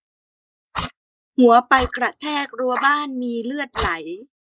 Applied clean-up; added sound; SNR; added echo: neural mask model Resemble Enhance denoiser.